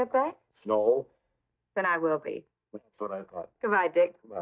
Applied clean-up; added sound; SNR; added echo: neural mask model DeepFilterNet 3.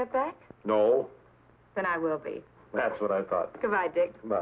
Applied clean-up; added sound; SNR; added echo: none; none; none; none.